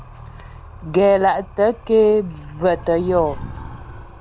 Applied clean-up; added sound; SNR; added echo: none; Animal; 16 dB; none.